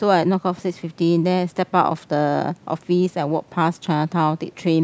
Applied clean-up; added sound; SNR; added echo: none; none; none; none.